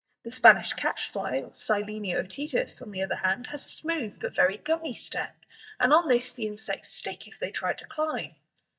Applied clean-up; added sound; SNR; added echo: neural mask model DeepFilterNet 3.